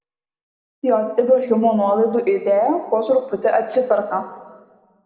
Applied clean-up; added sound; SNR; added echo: none; none; none; reverberation time 1.4 s.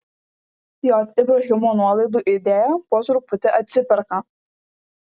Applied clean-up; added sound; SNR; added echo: none; none; none; none.